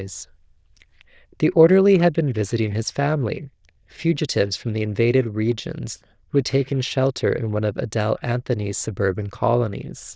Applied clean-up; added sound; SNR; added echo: neural diffusion model UNIVERSE++.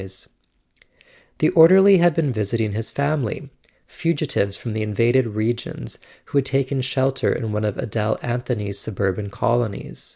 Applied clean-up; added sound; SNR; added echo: none; none; none; none.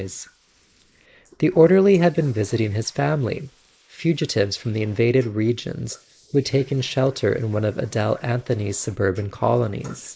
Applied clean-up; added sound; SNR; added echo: neural mask model Resemble Enhance denoiser.